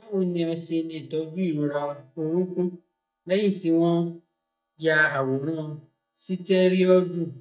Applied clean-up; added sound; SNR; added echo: neural mask model DeepFilterNet 3.